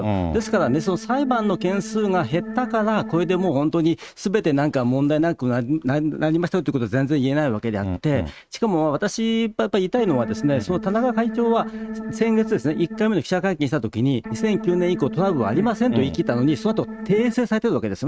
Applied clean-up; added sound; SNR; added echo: neural mask model RNNoise.